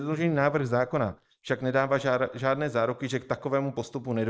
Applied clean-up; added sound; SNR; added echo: neural mask model Resemble Enhance denoiser.